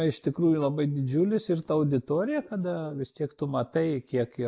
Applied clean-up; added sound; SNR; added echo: neural mask model DeepFilterNet 3.